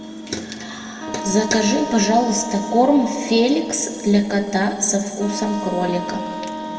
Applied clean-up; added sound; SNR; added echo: none; Wind instrument, woodwind instrument; 11 dB; reverberation time 1.8 s.